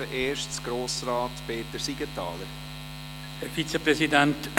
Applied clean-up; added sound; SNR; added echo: none; none; none; none.